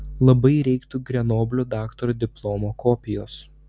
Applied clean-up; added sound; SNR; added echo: none; none; none; none.